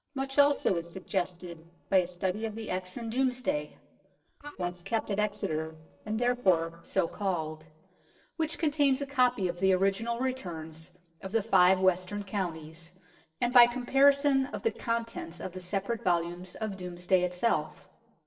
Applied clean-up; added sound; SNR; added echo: neural separator model SepFormer DNS4.